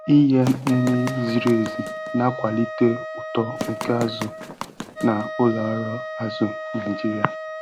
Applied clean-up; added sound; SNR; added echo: none; Run + Wind instrument, woodwind instrument; 9 dB; none.